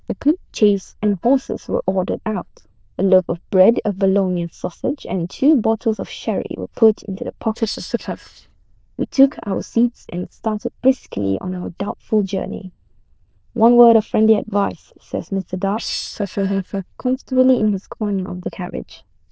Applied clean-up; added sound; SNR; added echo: neural diffusion model UNIVERSE++.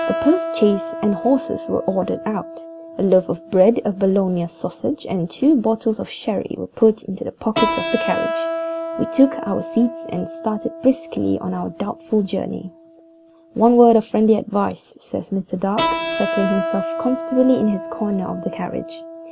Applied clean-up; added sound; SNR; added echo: none; Keyboard (musical); 8 dB; none.